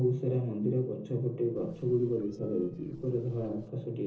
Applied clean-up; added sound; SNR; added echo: neural separator model SepFormer DNS4.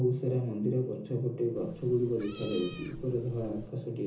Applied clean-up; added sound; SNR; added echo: none; Meow; 16 dB; reverberation time 0.7 s.